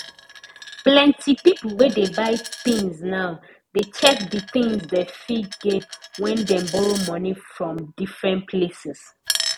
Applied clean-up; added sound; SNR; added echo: none; Coin (dropping); 12 dB; none.